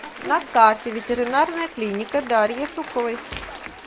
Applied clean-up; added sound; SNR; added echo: none; Applause; 14 dB; none.